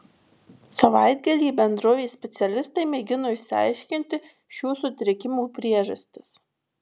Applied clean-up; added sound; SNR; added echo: none; none; none; none.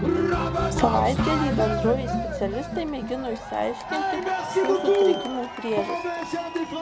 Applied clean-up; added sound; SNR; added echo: none; Cheering; -3 dB; none.